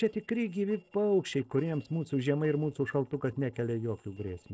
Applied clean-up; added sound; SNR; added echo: neural separator model SepFormer DNS4.